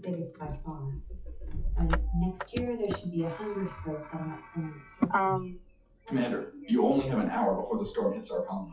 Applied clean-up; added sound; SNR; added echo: classical method WPE with log-MMSE.